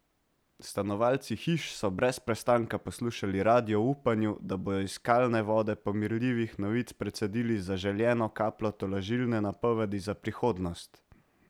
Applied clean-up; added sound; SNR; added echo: none; none; none; none.